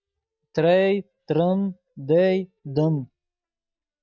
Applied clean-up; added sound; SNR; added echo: neural mask model DeepFilterNet 3.